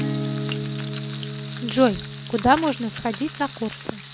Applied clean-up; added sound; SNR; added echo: none; Acoustic guitar / Strum + Frying (food); 5 dB; none.